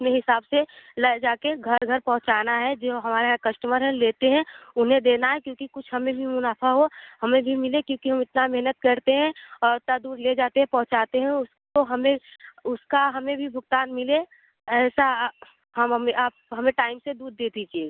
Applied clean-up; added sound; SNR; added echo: none; none; none; none.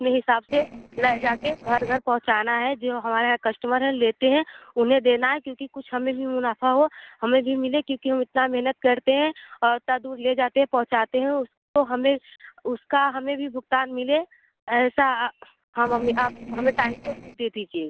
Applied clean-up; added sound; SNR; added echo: neural separator model SepFormer DNS4.